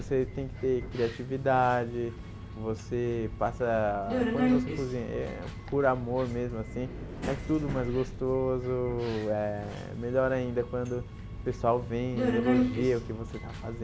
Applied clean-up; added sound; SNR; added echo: none; Subway, metro, underground; 4 dB; none.